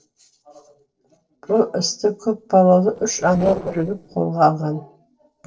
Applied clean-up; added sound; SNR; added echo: neural separator model SepFormer DNS4.